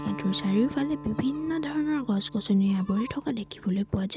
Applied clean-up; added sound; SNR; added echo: none; Acoustic guitar; 15 dB; none.